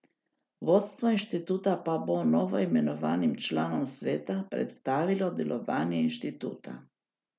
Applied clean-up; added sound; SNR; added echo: none; none; none; none.